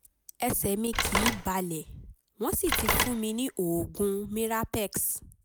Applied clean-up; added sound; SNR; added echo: none; Telephone; 1 dB; none.